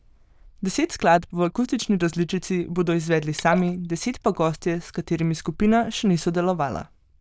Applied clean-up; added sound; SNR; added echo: neural diffusion model UNIVERSE++.